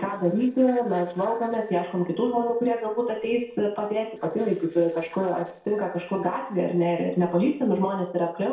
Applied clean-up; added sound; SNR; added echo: neural separator model SepFormer DNS4.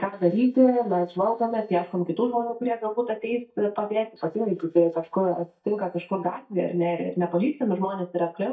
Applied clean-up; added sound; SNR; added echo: neural mask model DeepFilterNet 3.